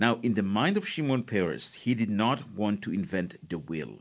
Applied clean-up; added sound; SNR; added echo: none; none; none; none.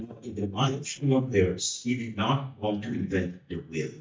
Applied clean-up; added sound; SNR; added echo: neural mask model DeepFilterNet 3.